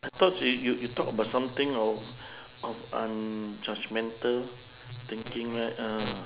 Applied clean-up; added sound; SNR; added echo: none; none; none; none.